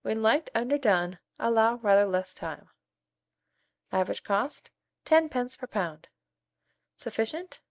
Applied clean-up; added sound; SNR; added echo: none; none; none; none.